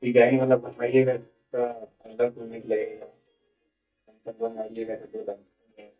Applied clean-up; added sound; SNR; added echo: neural mask model DeepFilterNet 3.